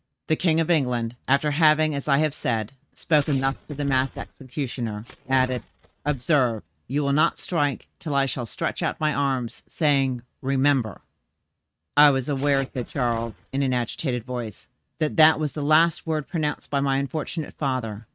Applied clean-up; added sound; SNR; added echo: neural mask model RNNoise.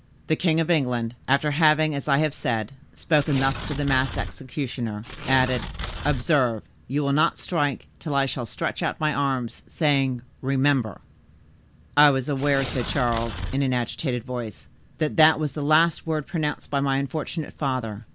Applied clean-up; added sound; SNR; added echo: none; Tearing; 8 dB; none.